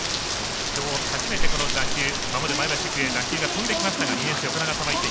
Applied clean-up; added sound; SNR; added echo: none; Rain; -3 dB; none.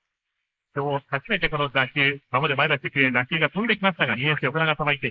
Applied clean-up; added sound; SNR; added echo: neural mask model Resemble Enhance denoiser.